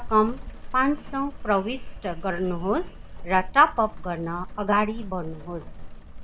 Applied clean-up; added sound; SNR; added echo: none; Rain; 9 dB; none.